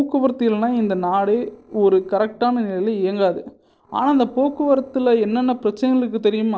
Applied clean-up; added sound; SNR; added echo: neural separator model SepFormer DNS4.